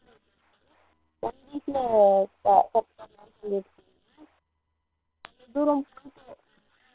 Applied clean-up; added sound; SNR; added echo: neural separator model SepFormer WHAM!.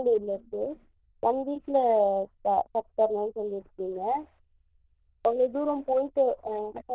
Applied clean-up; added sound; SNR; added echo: neural diffusion model UNIVERSE++.